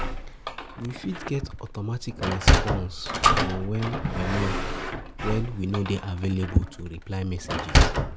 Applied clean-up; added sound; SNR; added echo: none; Sliding door; -4 dB; none.